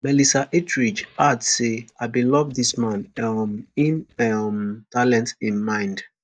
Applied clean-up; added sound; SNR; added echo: neural mask model DeepFilterNet 3.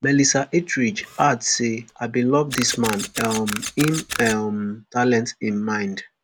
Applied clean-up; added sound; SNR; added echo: none; Camera; 10 dB; none.